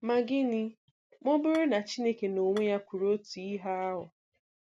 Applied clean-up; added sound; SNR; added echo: none; Dishes, pots, and pans / Chink, clink; 20 dB; none.